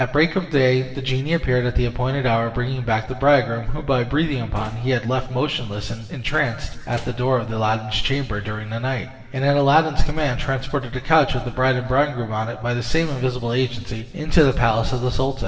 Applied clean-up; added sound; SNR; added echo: neural separator model SepFormer DNS4.